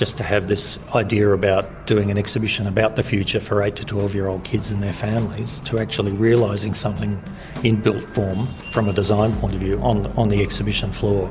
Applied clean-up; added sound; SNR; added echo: none; none; none; none.